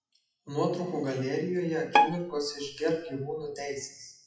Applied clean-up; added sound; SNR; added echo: classical method WPE with log-MMSE.